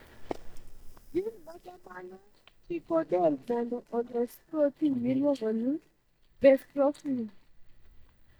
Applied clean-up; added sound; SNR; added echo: neural mask model DeepFilterNet 3.